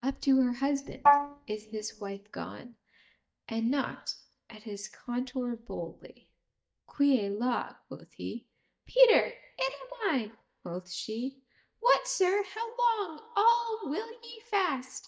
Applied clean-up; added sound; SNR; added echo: neural mask model DeepFilterNet 3.